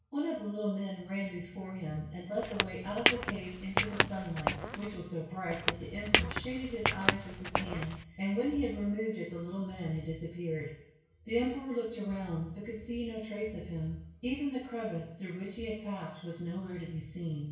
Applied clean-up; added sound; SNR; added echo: none; Squeak / Walk, footsteps; -3 dB; reverberation time 0.6 s.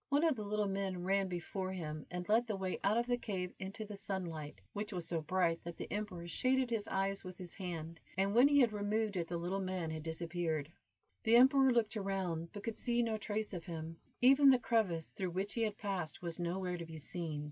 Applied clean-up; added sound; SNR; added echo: none; none; none; none.